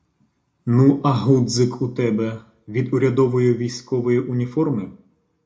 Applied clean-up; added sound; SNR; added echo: none; none; none; reverberation time 0.3 s.